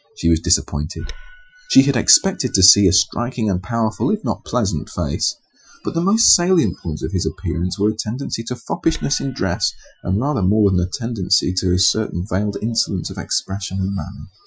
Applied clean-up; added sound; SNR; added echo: classical method Wiener filter.